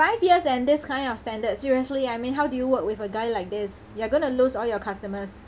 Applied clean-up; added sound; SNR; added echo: none; none; none; none.